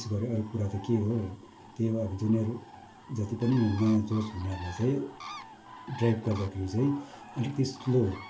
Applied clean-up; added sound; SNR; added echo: none; Bird; 17 dB; reverberation time 0.1 s.